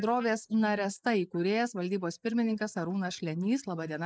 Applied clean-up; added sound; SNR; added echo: neural mask model Resemble Enhance denoiser.